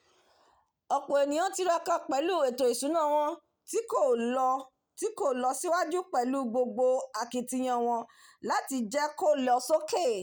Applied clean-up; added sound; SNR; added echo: none; none; none; none.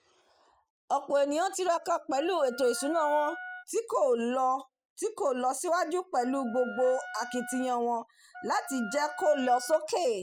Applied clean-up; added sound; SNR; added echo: classical method spectral subtraction.